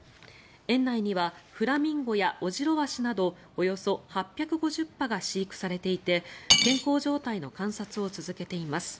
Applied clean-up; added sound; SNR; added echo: none; Cutlery, silverware / Dishes, pots, and pans; -2 dB; none.